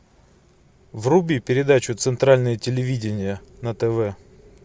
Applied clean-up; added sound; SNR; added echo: none; none; none; none.